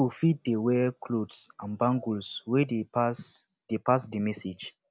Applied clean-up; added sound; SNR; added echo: none; none; none; none.